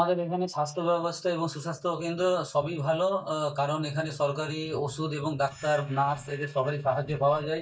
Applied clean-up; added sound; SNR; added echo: neural mask model DeepFilterNet 3.